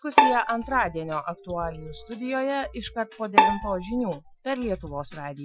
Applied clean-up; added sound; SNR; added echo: classical method Wiener filter.